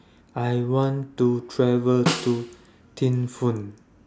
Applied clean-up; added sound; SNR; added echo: none; Snare drum; 7 dB; none.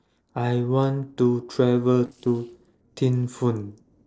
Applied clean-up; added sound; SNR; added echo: neural separator model SepFormer DNS4.